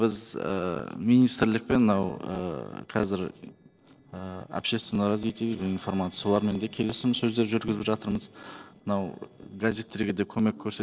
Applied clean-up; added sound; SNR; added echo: neural separator model SepFormer DNS4.